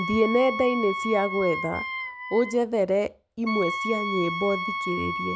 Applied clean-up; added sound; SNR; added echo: none; Wind instrument, woodwind instrument; 6 dB; none.